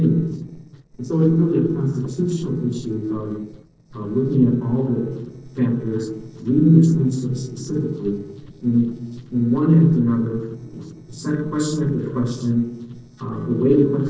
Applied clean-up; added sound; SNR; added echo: neural separator model SepFormer DNS4.